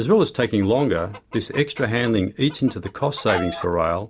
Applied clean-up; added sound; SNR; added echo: none; Chicken, rooster; 15 dB; none.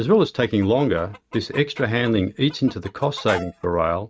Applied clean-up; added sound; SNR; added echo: neural mask model RNNoise.